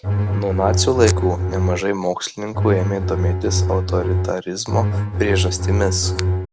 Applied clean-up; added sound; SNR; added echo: none; Bowed string instrument; -2 dB; none.